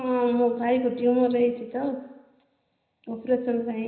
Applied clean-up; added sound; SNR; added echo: none; none; none; reverberation time 0.9 s.